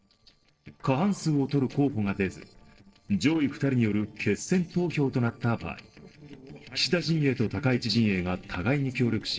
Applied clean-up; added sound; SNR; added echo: neural separator model SepFormer DNS4.